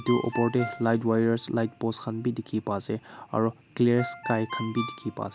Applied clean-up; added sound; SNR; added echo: none; Ringtone; 13 dB; none.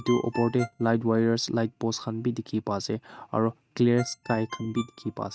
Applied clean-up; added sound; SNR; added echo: neural mask model RNNoise.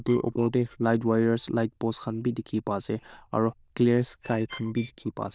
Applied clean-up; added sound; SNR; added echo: neural diffusion model UNIVERSE++.